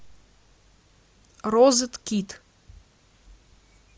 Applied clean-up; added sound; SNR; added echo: none; none; none; none.